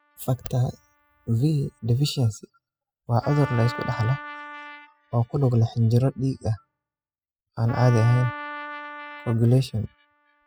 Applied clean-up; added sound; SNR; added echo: classical method spectral subtraction.